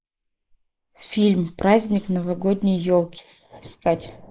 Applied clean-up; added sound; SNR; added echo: neural mask model Resemble Enhance denoiser.